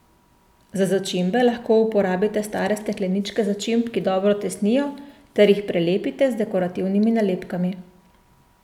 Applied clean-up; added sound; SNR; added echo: none; none; none; none.